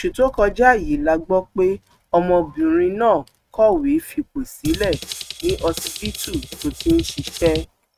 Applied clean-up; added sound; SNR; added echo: neural mask model RNNoise.